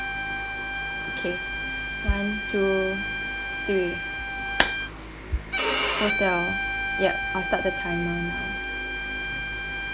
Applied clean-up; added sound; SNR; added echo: none; Bowed string instrument; 0 dB; none.